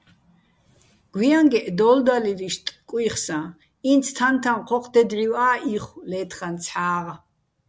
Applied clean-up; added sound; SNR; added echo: none; none; none; none.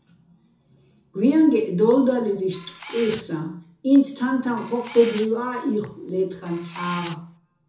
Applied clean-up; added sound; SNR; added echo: none; Camera; 16 dB; reverberation time 0.6 s.